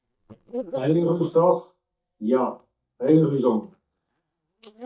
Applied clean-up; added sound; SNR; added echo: neural mask model DeepFilterNet 3.